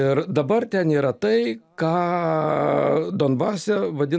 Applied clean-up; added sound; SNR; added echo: none; none; none; none.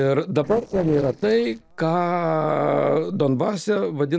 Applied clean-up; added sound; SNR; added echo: neural separator model SepFormer DNS4.